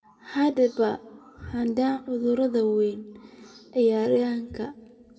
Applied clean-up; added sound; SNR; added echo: none; none; none; reverberation time 1.0 s.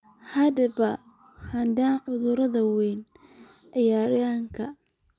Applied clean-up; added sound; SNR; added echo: none; none; none; none.